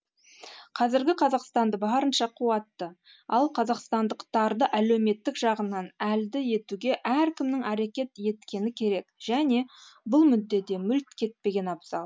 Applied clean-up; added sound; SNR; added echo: none; none; none; none.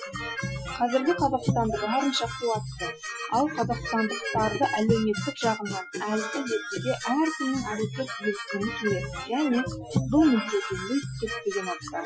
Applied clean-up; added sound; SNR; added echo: classical method Wiener filter.